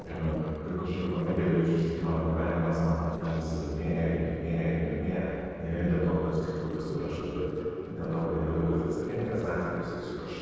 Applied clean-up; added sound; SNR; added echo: neural separator model SepFormer DNS4.